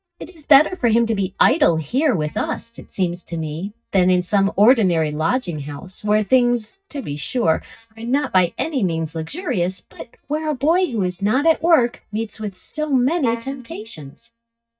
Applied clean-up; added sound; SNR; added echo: neural mask model DeepFilterNet 3.